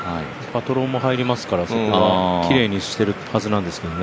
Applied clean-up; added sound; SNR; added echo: none; none; none; none.